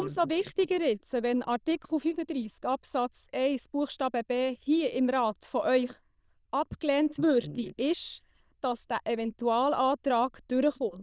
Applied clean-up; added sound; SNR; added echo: neural diffusion model UNIVERSE++.